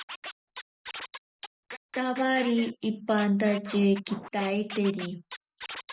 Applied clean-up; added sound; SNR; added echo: none; Scratching (performance technique); 14 dB; none.